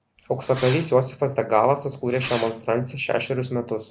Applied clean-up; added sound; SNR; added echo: none; Fireworks; 10 dB; none.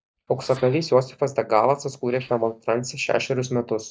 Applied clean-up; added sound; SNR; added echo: neural mask model DeepFilterNet 3.